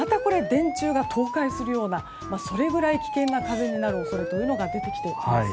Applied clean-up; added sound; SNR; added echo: none; Siren; 6 dB; none.